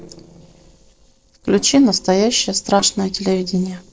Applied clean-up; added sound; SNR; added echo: neural separator model SepFormer DNS4.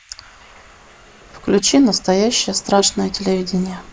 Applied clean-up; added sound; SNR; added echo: neural mask model Resemble Enhance denoiser.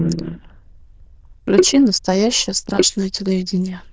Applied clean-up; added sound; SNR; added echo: neural diffusion model UNIVERSE++.